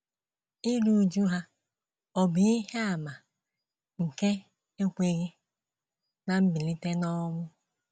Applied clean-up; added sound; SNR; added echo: none; none; none; none.